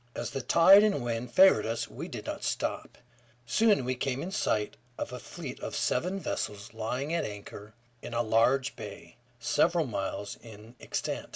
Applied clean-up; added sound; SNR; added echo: none; none; none; none.